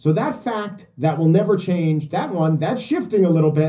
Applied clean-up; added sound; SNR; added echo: none; none; none; reverberation time 0.5 s.